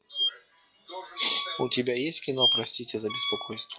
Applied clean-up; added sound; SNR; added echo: classical method log-MMSE.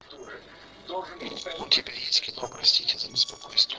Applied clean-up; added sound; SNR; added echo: neural separator model SepFormer DNS4.